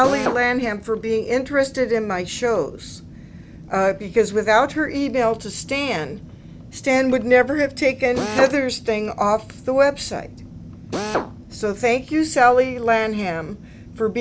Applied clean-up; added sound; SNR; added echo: none; Drill; 6 dB; none.